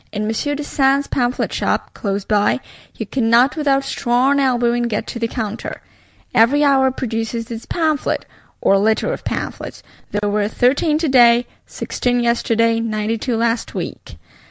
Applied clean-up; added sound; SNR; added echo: none; none; none; none.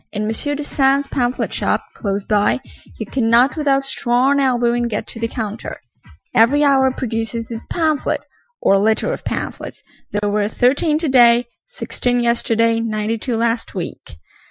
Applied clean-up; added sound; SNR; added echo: classical method Wiener filter.